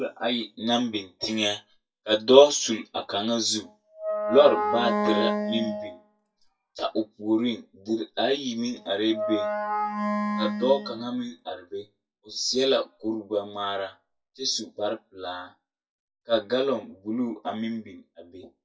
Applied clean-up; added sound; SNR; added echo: classical method WPE with log-MMSE.